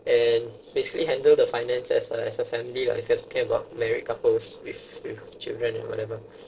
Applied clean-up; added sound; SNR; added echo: neural separator model SepFormer DNS4.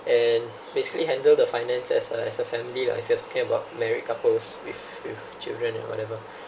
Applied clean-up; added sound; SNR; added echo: none; none; none; none.